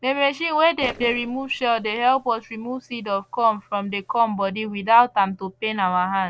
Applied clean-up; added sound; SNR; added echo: neural separator model SepFormer DNS4.